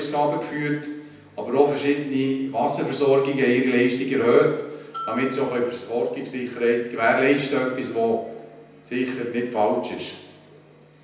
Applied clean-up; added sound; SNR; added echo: none; Bell; 13 dB; reverberation time 0.9 s.